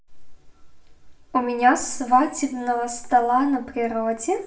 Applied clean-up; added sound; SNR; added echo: none; none; none; reverberation time 0.5 s.